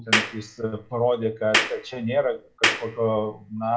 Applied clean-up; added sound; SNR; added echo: none; Clapping; 1 dB; reverberation time 0.2 s.